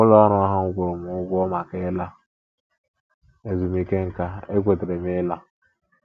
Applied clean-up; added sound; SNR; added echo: none; none; none; none.